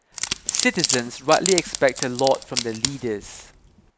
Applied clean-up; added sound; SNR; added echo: none; Wood; 4 dB; none.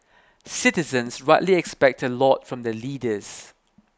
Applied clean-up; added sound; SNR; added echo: none; none; none; none.